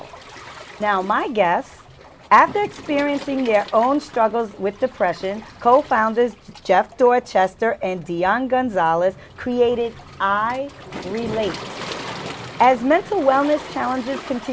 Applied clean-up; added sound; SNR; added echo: none; Waves, surf; 16 dB; none.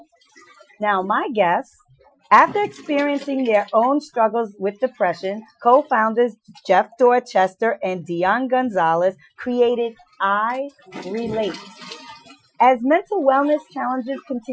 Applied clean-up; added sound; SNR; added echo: classical method Wiener filter.